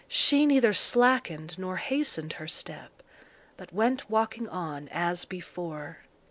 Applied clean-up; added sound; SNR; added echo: none; none; none; none.